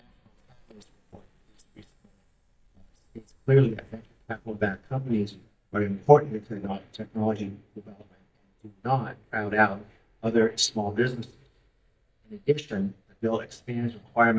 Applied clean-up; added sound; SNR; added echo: neural mask model DeepFilterNet 3.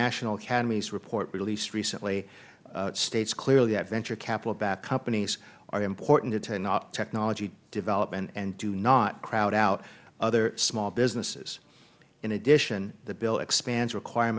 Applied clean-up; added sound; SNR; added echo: none; none; none; none.